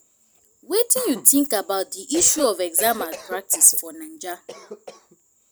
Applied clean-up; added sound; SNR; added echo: none; Cough; 17 dB; none.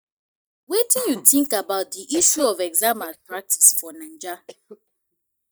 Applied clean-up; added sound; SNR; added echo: neural mask model DeepFilterNet 3.